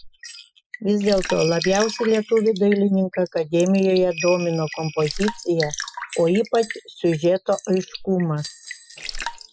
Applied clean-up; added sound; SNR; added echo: classical method Wiener filter.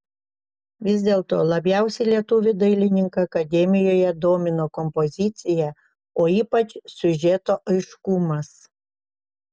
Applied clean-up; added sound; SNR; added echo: none; none; none; none.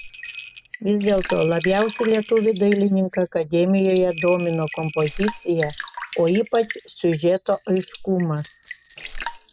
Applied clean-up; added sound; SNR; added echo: none; Raindrop / Drip + Bell; 12 dB; none.